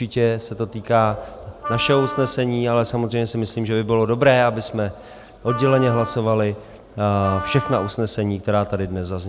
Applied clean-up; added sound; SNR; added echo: none; Wind instrument, woodwind instrument; 11 dB; none.